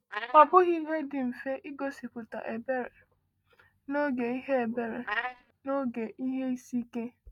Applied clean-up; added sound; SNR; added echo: neural mask model DeepFilterNet 3.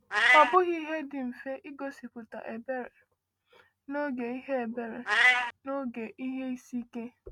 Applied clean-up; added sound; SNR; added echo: neural mask model RNNoise.